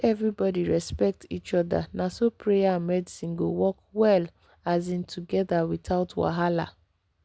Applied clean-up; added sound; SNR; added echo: none; none; none; none.